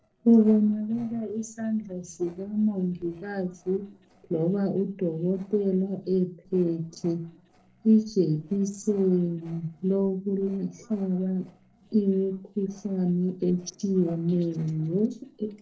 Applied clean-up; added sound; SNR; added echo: neural separator model SepFormer DNS4.